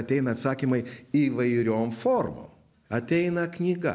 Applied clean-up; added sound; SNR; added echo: none; none; none; none.